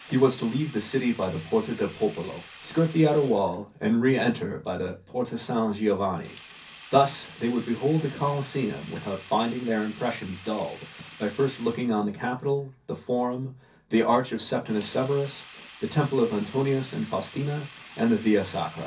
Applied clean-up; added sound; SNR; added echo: none; Sink (filling or washing); 20 dB; reverberation time 0.3 s.